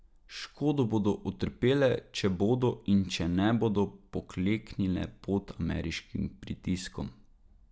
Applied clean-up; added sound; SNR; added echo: none; none; none; none.